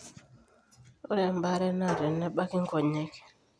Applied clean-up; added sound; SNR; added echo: none; none; none; none.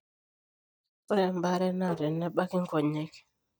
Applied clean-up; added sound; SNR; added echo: neural mask model DeepFilterNet 3.